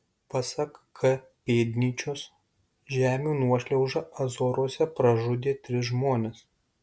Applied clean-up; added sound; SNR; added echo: none; none; none; none.